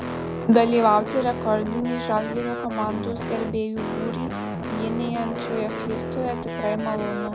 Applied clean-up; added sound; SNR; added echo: none; Guitar; 5 dB; none.